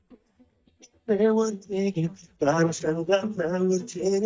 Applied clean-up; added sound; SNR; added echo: neural mask model DeepFilterNet 3.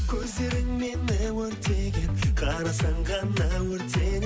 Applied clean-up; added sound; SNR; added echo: none; Wind / Bird; 15 dB; none.